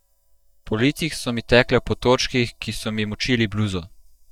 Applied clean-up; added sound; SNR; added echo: neural mask model DeepFilterNet 3.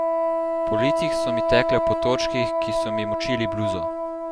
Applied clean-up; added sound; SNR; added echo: none; Wind instrument, woodwind instrument; -5 dB; none.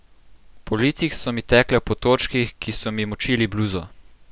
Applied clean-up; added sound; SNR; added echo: none; none; none; none.